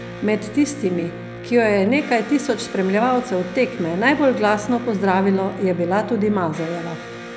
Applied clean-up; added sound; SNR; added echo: none; Electric guitar; 13 dB; none.